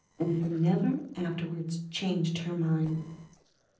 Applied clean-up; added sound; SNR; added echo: neural separator model SepFormer DNS4.